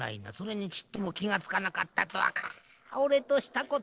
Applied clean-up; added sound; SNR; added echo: neural separator model SepFormer DNS4.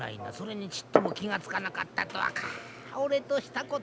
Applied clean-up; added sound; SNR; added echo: none; Glass; 3 dB; none.